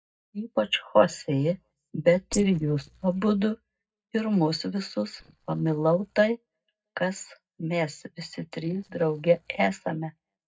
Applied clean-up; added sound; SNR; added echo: neural mask model DeepFilterNet 3.